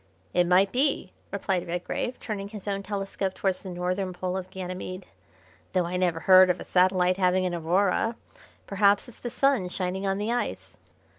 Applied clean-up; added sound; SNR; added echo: none; none; none; none.